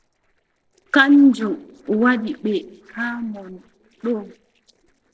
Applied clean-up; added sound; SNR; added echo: neural separator model SepFormer DNS4.